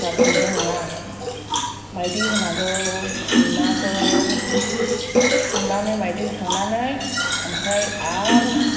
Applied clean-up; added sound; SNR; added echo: none; Fill (with liquid); -4 dB; reverberation time 0.4 s.